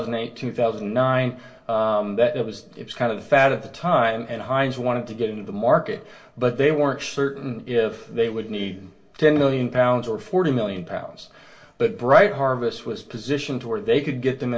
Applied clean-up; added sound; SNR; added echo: none; none; none; reverberation time 0.2 s.